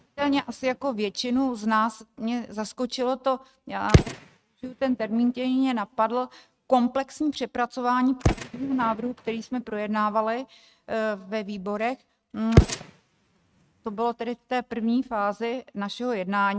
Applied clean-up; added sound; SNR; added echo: neural mask model RNNoise.